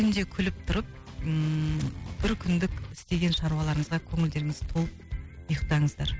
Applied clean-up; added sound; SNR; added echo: none; none; none; none.